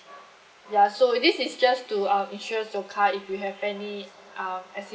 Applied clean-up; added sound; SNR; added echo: none; none; none; none.